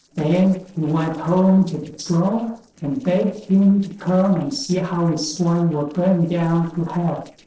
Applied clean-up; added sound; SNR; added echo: neural separator model SepFormer DNS4.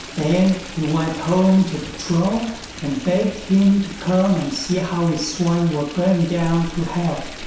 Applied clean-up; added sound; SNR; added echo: none; Stream; 14 dB; reverberation time 0.7 s.